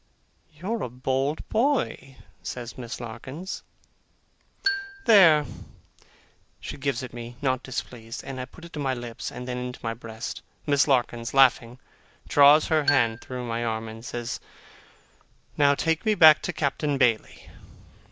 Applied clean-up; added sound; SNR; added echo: none; Marimba, xylophone; 8 dB; none.